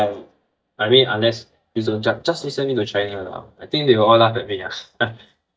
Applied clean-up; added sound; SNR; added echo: neural mask model DeepFilterNet 3.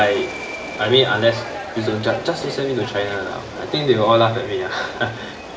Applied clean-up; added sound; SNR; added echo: none; Subway, metro, underground; 10 dB; reverberation time 1.1 s.